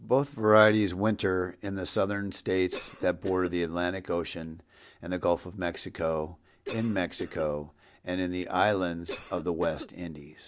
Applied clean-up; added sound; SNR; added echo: none; Cough; 16 dB; none.